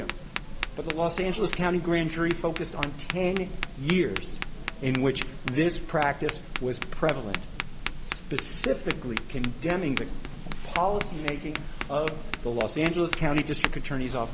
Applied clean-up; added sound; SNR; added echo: none; Tap; 3 dB; none.